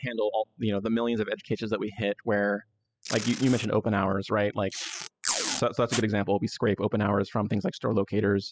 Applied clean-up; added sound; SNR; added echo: classical method spectral subtraction.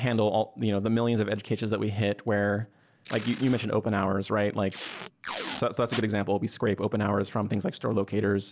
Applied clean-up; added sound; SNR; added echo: none; Packing tape, duct tape; 9 dB; none.